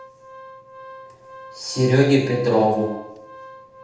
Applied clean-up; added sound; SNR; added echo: none; Organ; 19 dB; reverberation time 0.8 s.